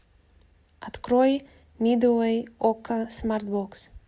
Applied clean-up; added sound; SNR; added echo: none; none; none; none.